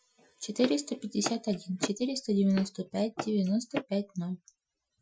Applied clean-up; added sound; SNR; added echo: classical method Wiener filter.